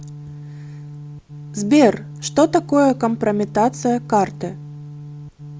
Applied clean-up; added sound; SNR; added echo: none; Organ; 14 dB; none.